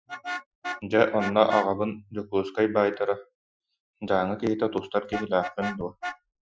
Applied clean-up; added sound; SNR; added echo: classical method Wiener filter.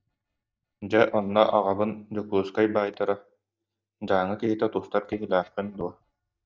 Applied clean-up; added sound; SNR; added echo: neural mask model DeepFilterNet 3.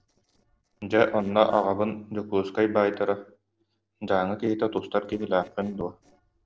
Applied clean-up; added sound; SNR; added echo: neural separator model SepFormer DNS4.